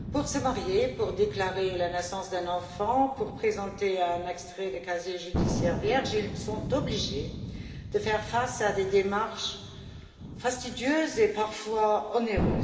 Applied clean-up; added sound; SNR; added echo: none; Thunder; 7 dB; reverberation time 2.5 s.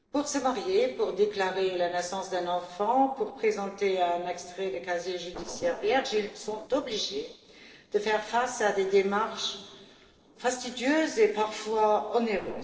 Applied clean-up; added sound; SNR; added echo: neural separator model SepFormer DNS4.